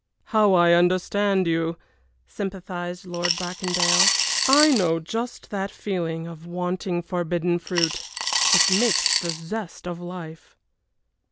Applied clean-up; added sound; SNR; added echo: none; Coin (dropping) / Glass; -1 dB; none.